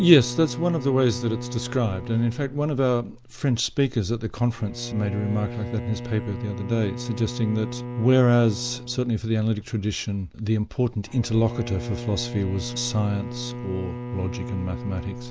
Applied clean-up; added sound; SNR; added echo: none; Bowed string instrument; 11 dB; none.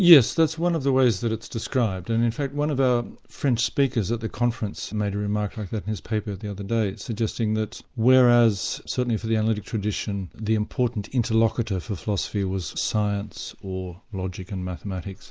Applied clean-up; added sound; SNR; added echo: none; none; none; none.